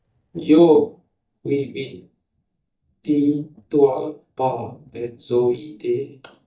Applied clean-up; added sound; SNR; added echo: neural mask model DeepFilterNet 3.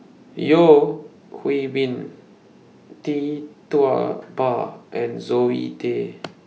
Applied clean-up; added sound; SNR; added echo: none; none; none; none.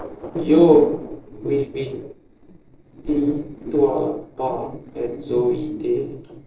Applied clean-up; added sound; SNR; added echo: neural separator model SepFormer DNS4.